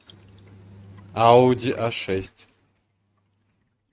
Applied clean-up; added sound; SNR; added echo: neural mask model RNNoise.